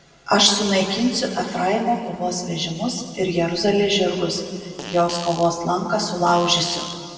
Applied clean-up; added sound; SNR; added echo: none; Fart; 14 dB; reverberation time 2.3 s.